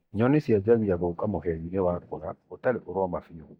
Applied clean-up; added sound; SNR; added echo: neural mask model DeepFilterNet 3.